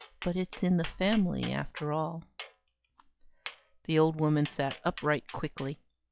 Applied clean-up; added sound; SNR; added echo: classical method log-MMSE.